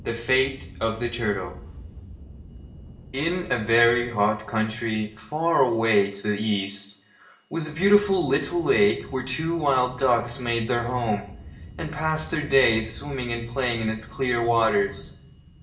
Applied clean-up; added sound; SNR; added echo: none; Aircraft; 18 dB; reverberation time 0.6 s.